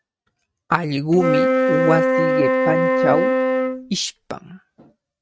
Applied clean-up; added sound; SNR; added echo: neural mask model RNNoise.